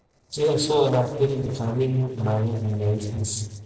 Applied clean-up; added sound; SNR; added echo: neural separator model SepFormer DNS4.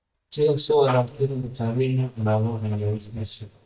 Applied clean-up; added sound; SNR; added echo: neural mask model DeepFilterNet 3.